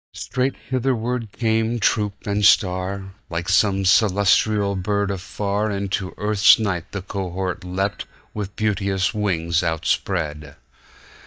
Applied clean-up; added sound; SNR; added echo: neural mask model DeepFilterNet 3.